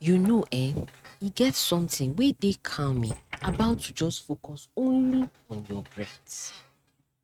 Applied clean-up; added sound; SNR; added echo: neural mask model RNNoise.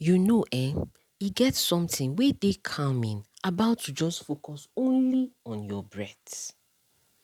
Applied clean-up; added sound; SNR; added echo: none; none; none; none.